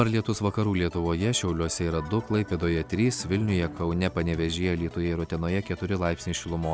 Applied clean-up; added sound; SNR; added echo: none; none; none; none.